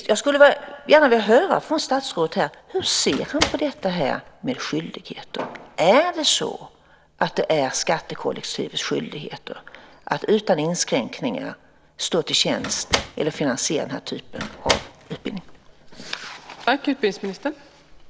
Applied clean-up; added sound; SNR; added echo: none; Slam; 8 dB; none.